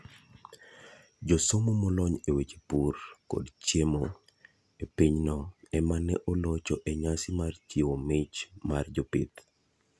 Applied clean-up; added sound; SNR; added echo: none; none; none; none.